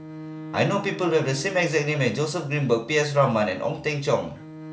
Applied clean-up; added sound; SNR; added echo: none; Bowed string instrument; 15 dB; none.